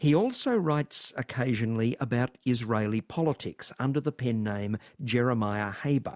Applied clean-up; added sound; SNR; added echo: none; none; none; none.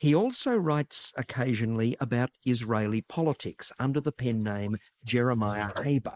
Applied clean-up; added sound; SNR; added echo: neural mask model Resemble Enhance denoiser.